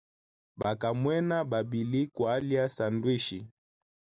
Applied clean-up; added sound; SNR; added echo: none; none; none; none.